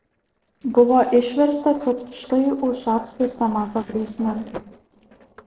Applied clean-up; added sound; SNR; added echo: neural separator model SepFormer DNS4.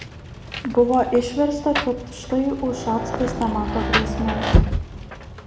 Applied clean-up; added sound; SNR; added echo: none; Rain; 2 dB; reverberation time 0.9 s.